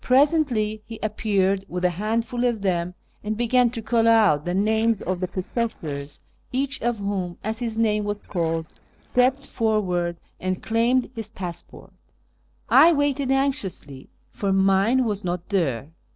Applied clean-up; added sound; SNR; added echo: neural separator model SepFormer DNS4.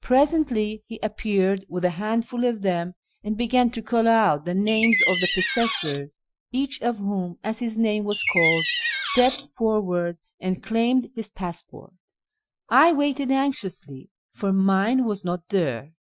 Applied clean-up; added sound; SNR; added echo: classical method Wiener filter.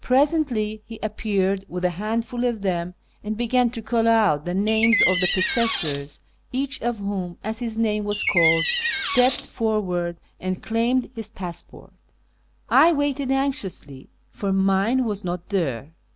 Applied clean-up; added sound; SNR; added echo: none; Door; 2 dB; none.